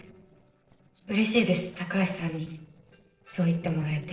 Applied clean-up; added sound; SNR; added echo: neural separator model SepFormer DNS4.